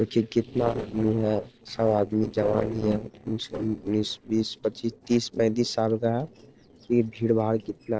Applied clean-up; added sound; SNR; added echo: neural separator model SepFormer DNS4.